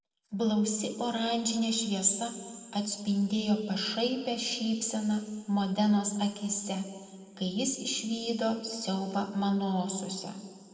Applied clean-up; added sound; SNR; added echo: none; none; none; reverberation time 1.8 s.